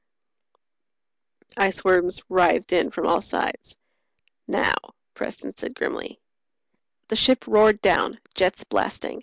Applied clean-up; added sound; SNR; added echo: none; none; none; none.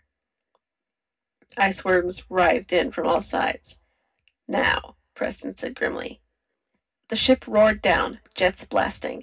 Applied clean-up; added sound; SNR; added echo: none; none; none; reverberation time 0.4 s.